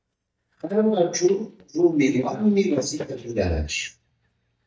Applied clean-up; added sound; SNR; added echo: neural mask model DeepFilterNet 3.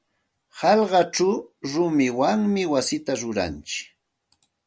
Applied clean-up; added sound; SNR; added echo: none; none; none; none.